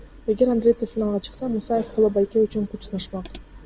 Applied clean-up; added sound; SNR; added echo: none; none; none; none.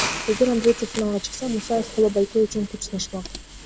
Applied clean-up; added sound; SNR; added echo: none; Hiss; 11 dB; none.